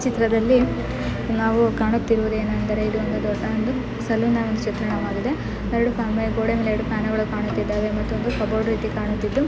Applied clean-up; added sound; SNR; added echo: none; Bowed string instrument; 18 dB; none.